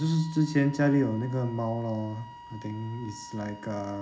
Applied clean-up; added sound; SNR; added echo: none; Wind instrument, woodwind instrument; 18 dB; reverberation time 0.4 s.